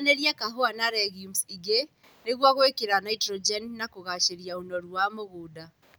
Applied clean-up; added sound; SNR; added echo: none; none; none; none.